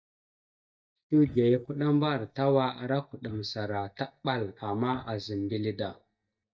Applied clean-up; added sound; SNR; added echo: neural mask model DeepFilterNet 3.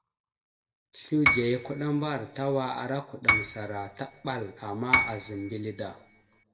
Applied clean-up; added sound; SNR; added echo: none; Piano; -1 dB; reverberation time 0.6 s.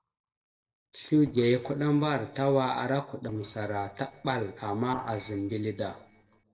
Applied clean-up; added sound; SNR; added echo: neural separator model SepFormer DNS4.